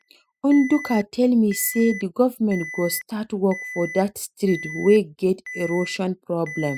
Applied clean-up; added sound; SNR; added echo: classical method spectral subtraction.